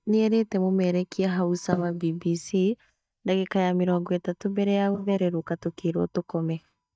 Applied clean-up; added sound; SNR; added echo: neural mask model DeepFilterNet 3.